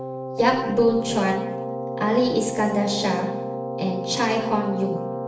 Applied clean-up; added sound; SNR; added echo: none; Keyboard (musical); 5 dB; reverberation time 0.8 s.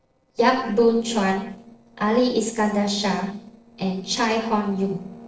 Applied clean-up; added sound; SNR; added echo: neural separator model SepFormer DNS4.